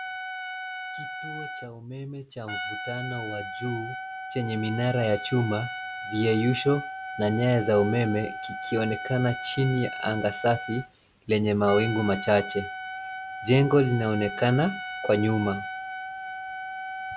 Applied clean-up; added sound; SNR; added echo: none; Trumpet; 9 dB; none.